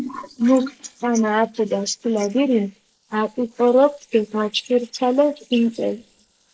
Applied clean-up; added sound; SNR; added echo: neural mask model Resemble Enhance denoiser.